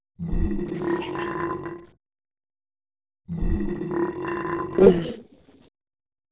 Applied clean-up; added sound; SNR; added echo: neural separator model SepFormer DNS4.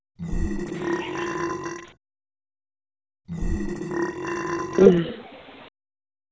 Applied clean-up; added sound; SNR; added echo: none; Burping, eructation; 0 dB; none.